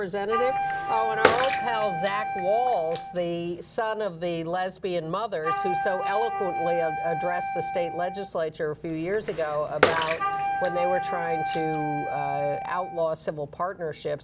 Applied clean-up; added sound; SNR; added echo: none; Wind instrument, woodwind instrument + Bathtub (filling or washing) / Water / Splash, splatter; 0 dB; none.